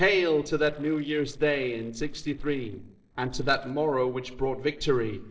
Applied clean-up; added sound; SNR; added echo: neural separator model SepFormer DNS4.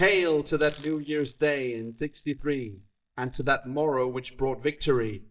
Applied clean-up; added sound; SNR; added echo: neural mask model DeepFilterNet 3.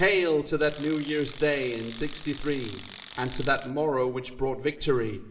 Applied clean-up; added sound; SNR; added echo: none; Tools; 14 dB; reverberation time 0.9 s.